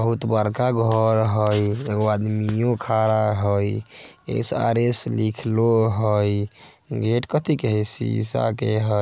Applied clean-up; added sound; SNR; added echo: none; none; none; none.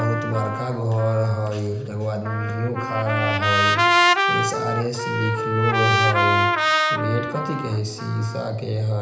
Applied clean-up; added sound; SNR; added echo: none; Trumpet; -1 dB; reverberation time 0.8 s.